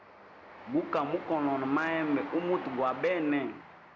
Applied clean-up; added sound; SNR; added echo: none; Train; 13 dB; none.